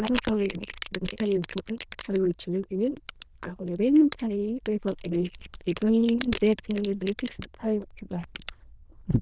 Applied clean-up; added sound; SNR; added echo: neural diffusion model UNIVERSE++.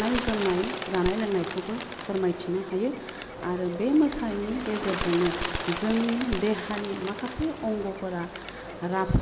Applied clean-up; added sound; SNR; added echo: none; Bird; 7 dB; none.